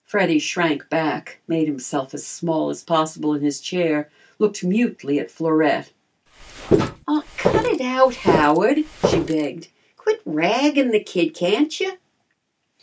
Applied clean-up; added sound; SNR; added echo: none; Walk, footsteps; 2 dB; none.